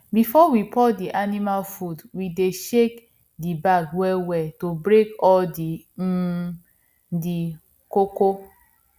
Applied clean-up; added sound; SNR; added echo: none; none; none; none.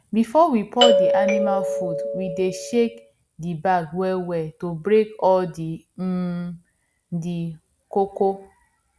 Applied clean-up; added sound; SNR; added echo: none; Doorbell; -2 dB; none.